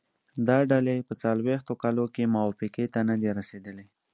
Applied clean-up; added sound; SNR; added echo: none; none; none; none.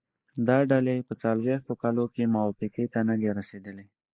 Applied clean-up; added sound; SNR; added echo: neural mask model Resemble Enhance denoiser.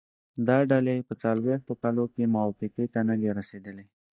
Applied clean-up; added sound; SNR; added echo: neural mask model DeepFilterNet 3.